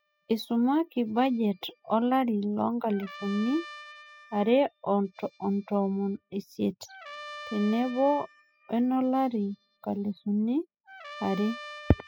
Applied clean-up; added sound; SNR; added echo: classical method spectral subtraction.